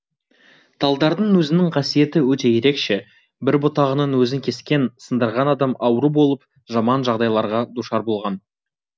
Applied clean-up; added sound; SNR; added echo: none; none; none; none.